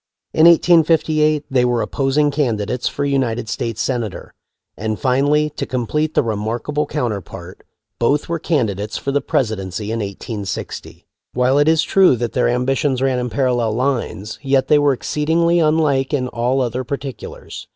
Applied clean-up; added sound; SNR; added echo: none; none; none; none.